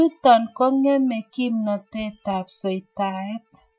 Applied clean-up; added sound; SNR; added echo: classical method Wiener filter.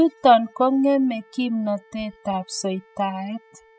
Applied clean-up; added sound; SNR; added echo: classical method spectral subtraction.